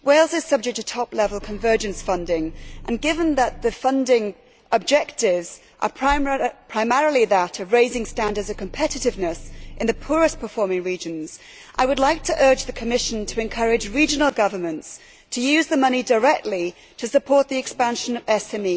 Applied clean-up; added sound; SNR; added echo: none; Engine; 14 dB; none.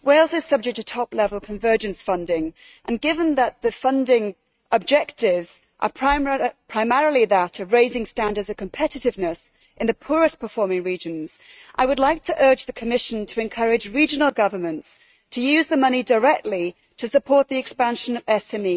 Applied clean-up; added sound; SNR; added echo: neural mask model RNNoise.